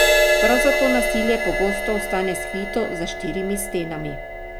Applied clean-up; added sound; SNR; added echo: none; Crash cymbal; -2 dB; none.